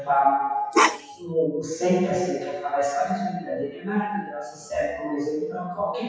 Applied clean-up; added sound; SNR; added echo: classical method WPE with log-MMSE.